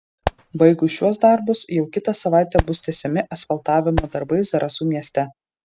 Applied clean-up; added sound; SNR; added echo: neural mask model RNNoise.